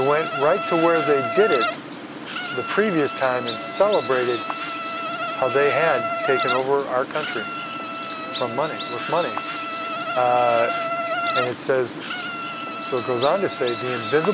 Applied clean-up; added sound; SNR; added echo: none; Insect; 4 dB; none.